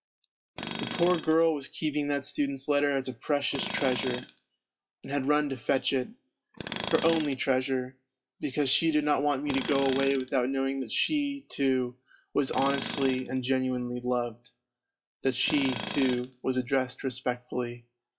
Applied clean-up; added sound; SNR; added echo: classical method log-MMSE.